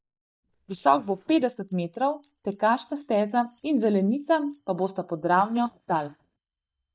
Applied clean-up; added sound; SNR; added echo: neural mask model DeepFilterNet 3.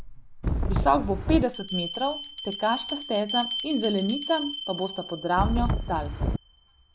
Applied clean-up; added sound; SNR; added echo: none; Wind + Bell; 2 dB; none.